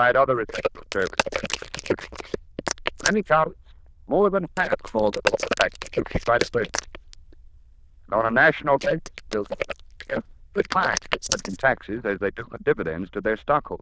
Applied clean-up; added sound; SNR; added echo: neural diffusion model UNIVERSE++.